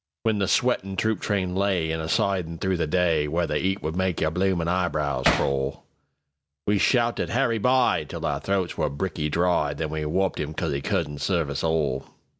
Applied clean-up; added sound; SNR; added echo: none; Hammer; 0 dB; none.